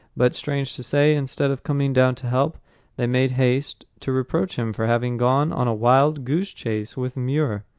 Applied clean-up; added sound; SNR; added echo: none; none; none; none.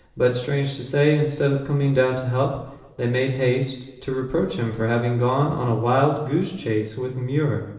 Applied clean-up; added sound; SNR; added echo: none; none; none; reverberation time 0.9 s.